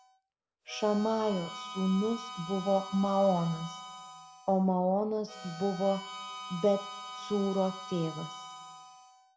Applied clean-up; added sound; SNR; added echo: none; Harmonica; 13 dB; reverberation time 0.9 s.